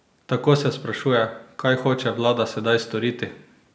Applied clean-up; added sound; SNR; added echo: none; none; none; none.